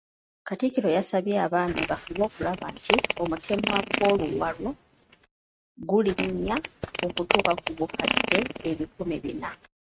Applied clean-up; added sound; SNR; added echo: neural mask model RNNoise.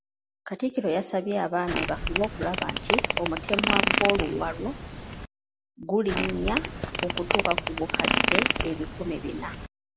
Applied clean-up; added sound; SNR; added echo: none; Fart; -2 dB; none.